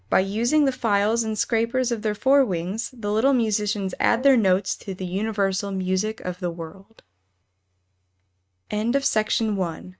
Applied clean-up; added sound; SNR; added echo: neural mask model RNNoise.